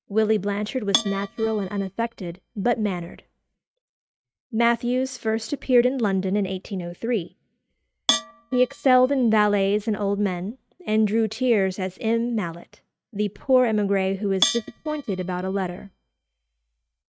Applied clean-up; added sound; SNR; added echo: neural mask model RNNoise.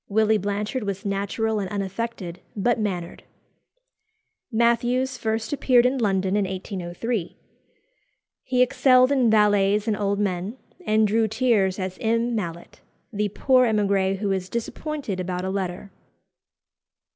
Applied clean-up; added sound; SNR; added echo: none; none; none; none.